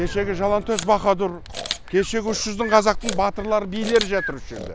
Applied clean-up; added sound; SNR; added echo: none; Camera + Breathing; 13 dB; none.